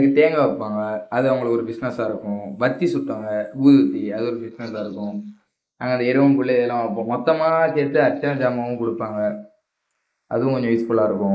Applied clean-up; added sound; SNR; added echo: neural mask model Resemble Enhance denoiser.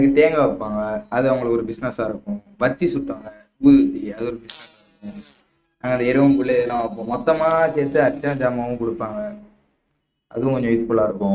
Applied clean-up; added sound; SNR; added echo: neural mask model RNNoise.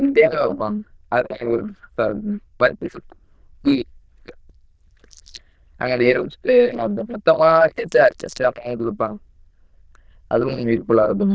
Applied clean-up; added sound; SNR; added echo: neural diffusion model UNIVERSE++.